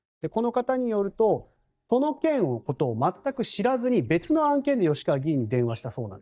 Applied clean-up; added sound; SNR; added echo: neural mask model DeepFilterNet 3.